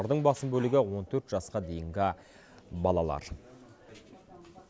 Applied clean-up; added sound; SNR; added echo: none; none; none; none.